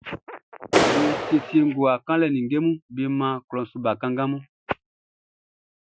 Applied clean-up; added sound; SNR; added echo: classical method Wiener filter.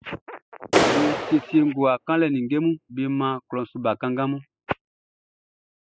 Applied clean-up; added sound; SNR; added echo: classical method spectral subtraction.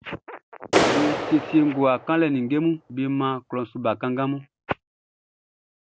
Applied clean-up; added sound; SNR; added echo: none; Clapping; 4 dB; none.